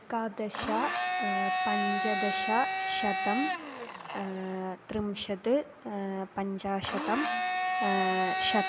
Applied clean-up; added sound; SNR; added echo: none; Domestic sounds, home sounds; 0 dB; none.